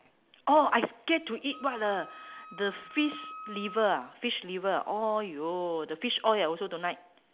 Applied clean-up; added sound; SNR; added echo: none; Wind instrument, woodwind instrument; 16 dB; none.